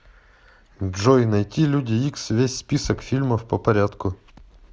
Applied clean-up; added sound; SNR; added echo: none; none; none; none.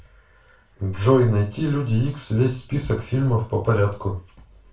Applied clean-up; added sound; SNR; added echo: none; none; none; reverberation time 0.3 s.